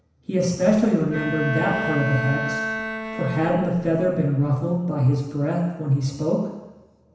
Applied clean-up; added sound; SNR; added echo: none; Bowed string instrument; 7 dB; reverberation time 1.0 s.